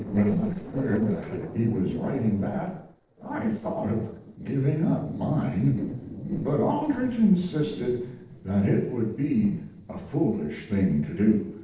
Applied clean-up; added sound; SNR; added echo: neural separator model SepFormer DNS4.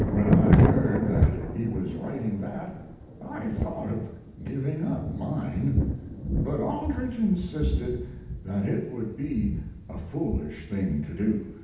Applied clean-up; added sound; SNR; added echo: none; Thunder; -2 dB; reverberation time 0.8 s.